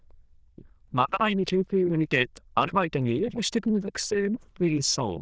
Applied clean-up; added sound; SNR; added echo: neural diffusion model UNIVERSE++.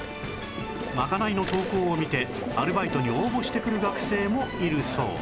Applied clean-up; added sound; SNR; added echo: none; Water tap, faucet; 9 dB; none.